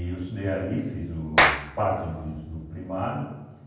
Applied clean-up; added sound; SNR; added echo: none; Clapping; -4 dB; reverberation time 1.2 s.